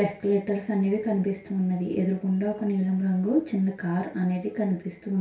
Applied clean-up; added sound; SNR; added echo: none; none; none; reverberation time 0.4 s.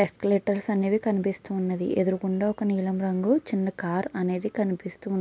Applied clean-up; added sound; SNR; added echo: none; none; none; none.